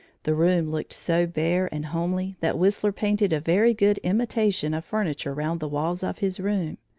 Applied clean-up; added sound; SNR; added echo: none; none; none; none.